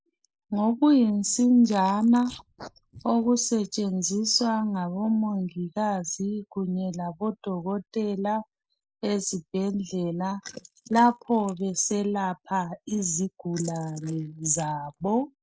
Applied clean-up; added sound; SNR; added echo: neural mask model Resemble Enhance denoiser.